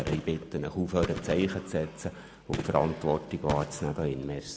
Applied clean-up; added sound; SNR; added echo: none; Gunshot, gunfire; 10 dB; none.